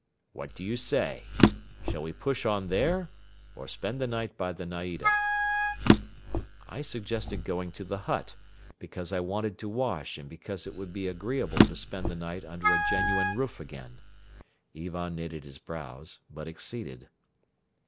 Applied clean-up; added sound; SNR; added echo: none; Wind instrument, woodwind instrument + Drawer open or close; -4 dB; none.